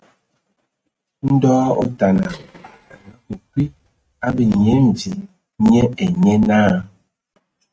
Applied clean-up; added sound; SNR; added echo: neural mask model RNNoise.